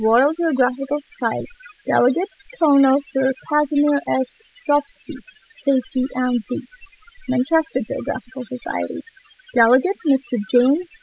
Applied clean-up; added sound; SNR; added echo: classical method spectral subtraction.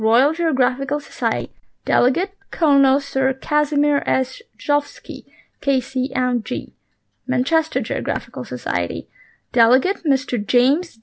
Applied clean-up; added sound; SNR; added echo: none; none; none; none.